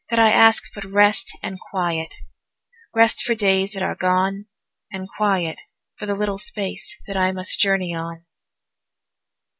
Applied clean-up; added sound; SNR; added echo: none; none; none; none.